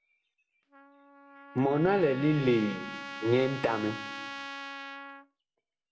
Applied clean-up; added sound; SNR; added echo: none; Trumpet; 12 dB; reverberation time 0.9 s.